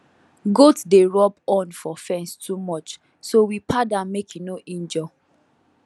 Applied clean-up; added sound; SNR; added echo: none; none; none; none.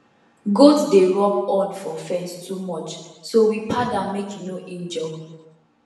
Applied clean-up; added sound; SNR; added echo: none; none; none; reverberation time 1.0 s.